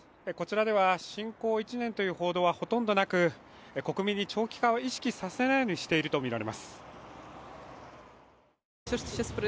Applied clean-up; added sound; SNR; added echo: none; none; none; none.